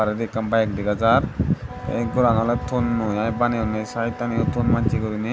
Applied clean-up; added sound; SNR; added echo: none; Wind instrument, woodwind instrument; 18 dB; none.